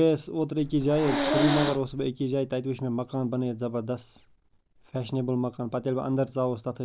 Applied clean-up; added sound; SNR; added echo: none; Hiss; 1 dB; none.